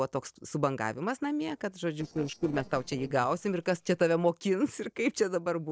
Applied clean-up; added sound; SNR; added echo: neural separator model SepFormer DNS4.